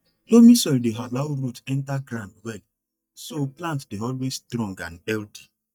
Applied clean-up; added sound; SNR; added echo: neural mask model DeepFilterNet 3.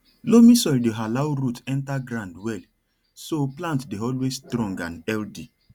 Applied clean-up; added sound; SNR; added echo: none; none; none; none.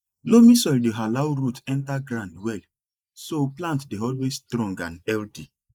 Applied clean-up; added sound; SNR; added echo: neural mask model Resemble Enhance denoiser.